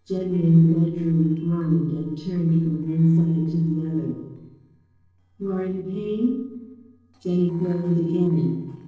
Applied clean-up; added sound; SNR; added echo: neural separator model SepFormer DNS4.